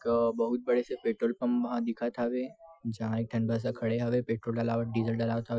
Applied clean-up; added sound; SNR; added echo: classical method Wiener filter.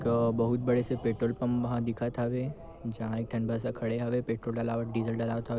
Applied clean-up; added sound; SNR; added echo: none; Thunder; 18 dB; none.